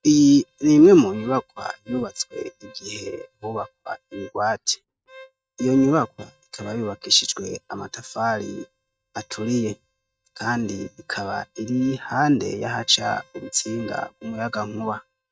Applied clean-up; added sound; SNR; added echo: neural mask model RNNoise.